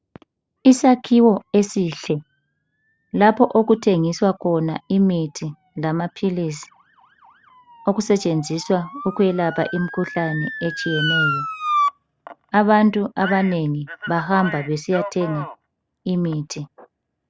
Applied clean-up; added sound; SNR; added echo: none; Motor vehicle (road) / Siren; 11 dB; none.